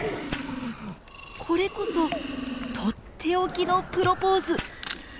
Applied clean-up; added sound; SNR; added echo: none; Fire + Camera; 16 dB; none.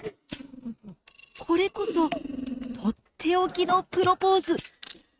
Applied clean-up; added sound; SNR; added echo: neural mask model RNNoise.